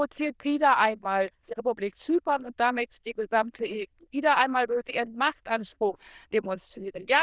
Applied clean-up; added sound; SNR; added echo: neural diffusion model UNIVERSE++.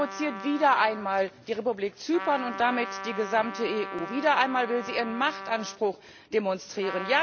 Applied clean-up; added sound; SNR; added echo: none; Trumpet; 11 dB; none.